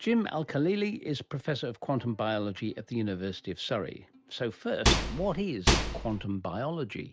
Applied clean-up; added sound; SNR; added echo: none; Microwave oven; -5 dB; none.